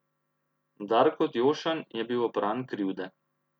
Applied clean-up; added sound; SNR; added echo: none; none; none; none.